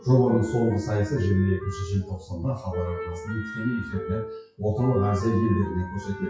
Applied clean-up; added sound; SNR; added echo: classical method WPE with log-MMSE.